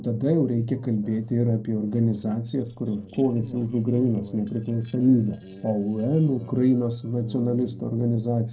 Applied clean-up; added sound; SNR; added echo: neural separator model SepFormer DNS4.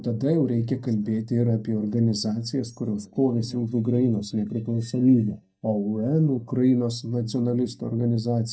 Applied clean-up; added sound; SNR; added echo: neural mask model DeepFilterNet 3.